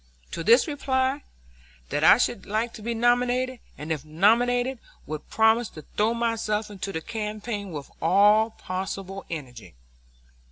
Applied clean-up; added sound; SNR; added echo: none; none; none; none.